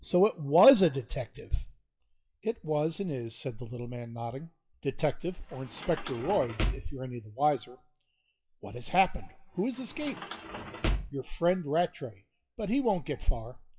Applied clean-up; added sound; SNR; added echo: classical method WPE with log-MMSE.